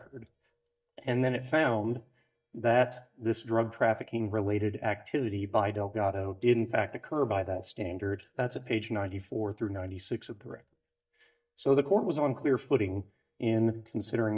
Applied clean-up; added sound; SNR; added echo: neural mask model DeepFilterNet 3.